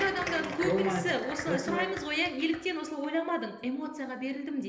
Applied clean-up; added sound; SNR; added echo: none; none; none; reverberation time 1.4 s.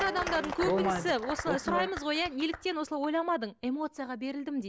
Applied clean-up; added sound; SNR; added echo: none; none; none; none.